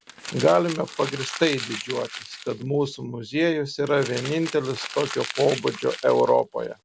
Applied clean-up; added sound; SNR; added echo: none; Crumpling, crinkling; 12 dB; none.